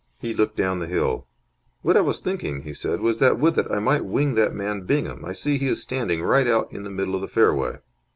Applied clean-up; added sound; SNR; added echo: none; none; none; none.